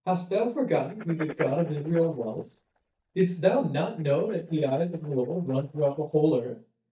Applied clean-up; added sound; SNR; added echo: neural mask model DeepFilterNet 3.